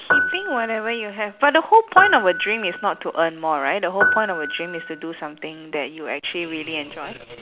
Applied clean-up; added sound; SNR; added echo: none; Piano; 2 dB; none.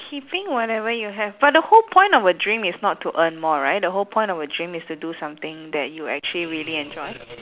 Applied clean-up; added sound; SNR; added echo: none; none; none; none.